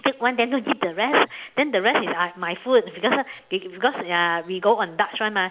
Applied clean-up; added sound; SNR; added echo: none; none; none; none.